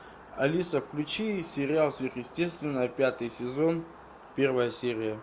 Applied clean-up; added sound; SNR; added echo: none; none; none; none.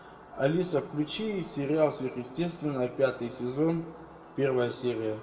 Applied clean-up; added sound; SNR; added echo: none; none; none; reverberation time 1.2 s.